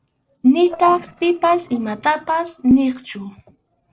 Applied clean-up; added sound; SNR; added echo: neural separator model SepFormer DNS4.